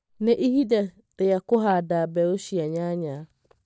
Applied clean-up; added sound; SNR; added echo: neural mask model DeepFilterNet 3.